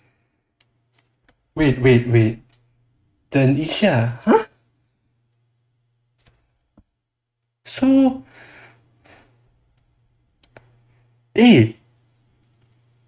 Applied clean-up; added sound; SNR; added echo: neural mask model RNNoise.